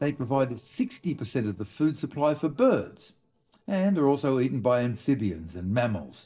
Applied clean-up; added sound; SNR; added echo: neural separator model SepFormer DNS4.